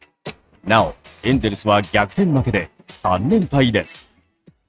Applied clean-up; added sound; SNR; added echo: neural mask model RNNoise.